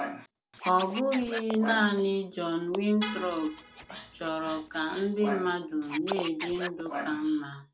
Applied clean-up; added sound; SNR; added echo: none; Scratching (performance technique) + Vehicle horn, car horn, honking; 11 dB; none.